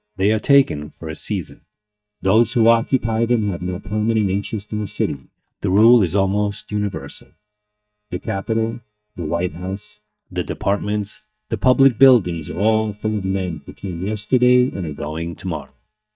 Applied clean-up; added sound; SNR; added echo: neural mask model DeepFilterNet 3.